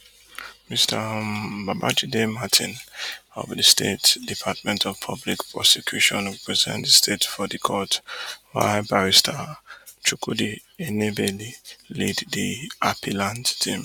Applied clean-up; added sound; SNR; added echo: none; none; none; none.